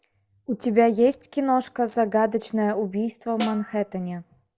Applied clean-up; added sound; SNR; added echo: none; Snare drum; 12 dB; none.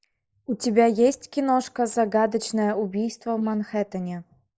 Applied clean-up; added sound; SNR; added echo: neural mask model Resemble Enhance denoiser.